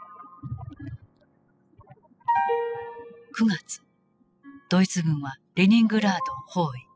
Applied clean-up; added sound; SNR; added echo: classical method spectral subtraction.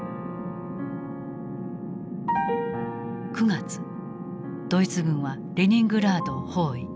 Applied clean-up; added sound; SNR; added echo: none; none; none; none.